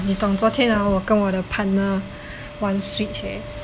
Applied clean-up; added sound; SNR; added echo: none; none; none; none.